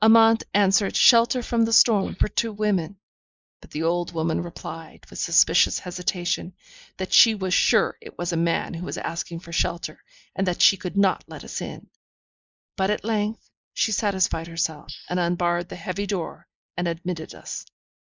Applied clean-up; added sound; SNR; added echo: neural mask model Resemble Enhance denoiser.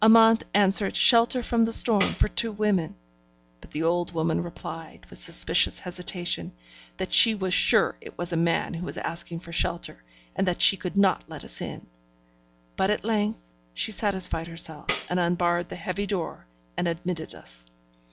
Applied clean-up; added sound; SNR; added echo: none; Tambourine; -3 dB; none.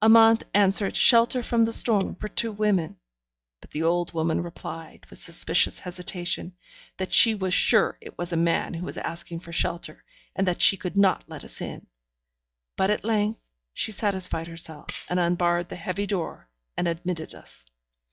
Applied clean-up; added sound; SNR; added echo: neural mask model DeepFilterNet 3.